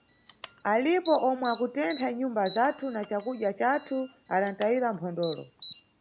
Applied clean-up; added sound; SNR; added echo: none; Alarm; 19 dB; none.